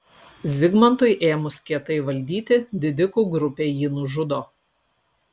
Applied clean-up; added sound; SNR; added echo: none; none; none; none.